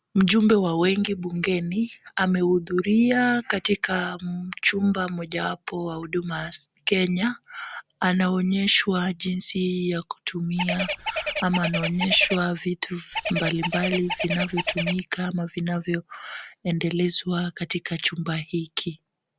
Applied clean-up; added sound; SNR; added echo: none; Bird; 4 dB; none.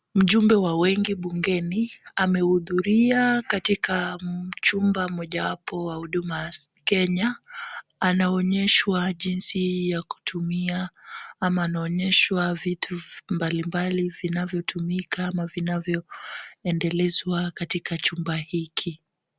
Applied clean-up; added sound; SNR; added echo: none; none; none; none.